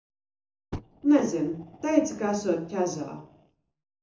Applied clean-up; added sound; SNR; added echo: none; Fire; 18 dB; reverberation time 0.7 s.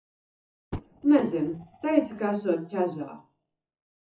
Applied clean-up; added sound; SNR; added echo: classical method WPE with log-MMSE.